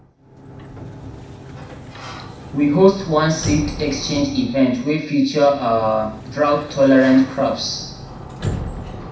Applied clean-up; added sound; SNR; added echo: none; Sliding door; 12 dB; reverberation time 0.6 s.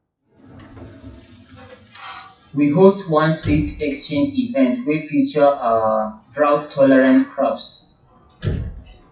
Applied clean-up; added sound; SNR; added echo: classical method WPE with log-MMSE.